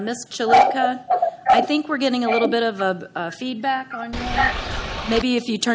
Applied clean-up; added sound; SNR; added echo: none; Boat, Water vehicle; 6 dB; none.